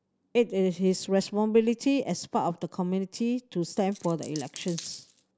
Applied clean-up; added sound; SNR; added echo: none; Coin (dropping); 17 dB; none.